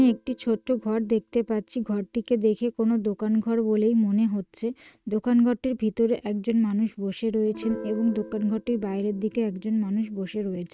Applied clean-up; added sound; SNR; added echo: neural mask model RNNoise.